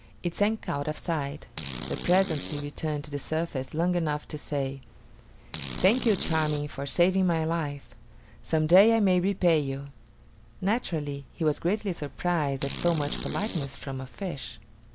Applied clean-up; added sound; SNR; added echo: none; Fart; 12 dB; none.